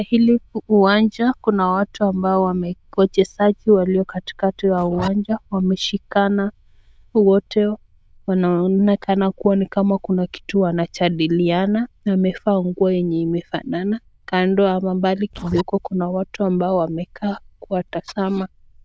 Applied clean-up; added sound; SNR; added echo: neural diffusion model UNIVERSE++.